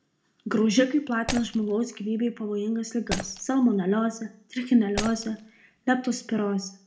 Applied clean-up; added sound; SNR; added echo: none; Shatter; 13 dB; reverberation time 0.3 s.